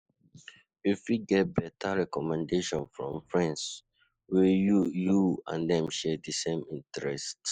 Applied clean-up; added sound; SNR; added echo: neural mask model Resemble Enhance denoiser.